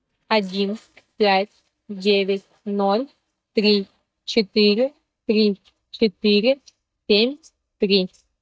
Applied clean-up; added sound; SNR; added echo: neural mask model DeepFilterNet 3.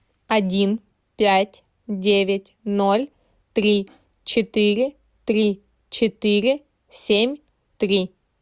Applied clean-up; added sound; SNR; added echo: none; none; none; none.